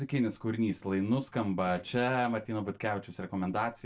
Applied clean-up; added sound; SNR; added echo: neural separator model SepFormer DNS4.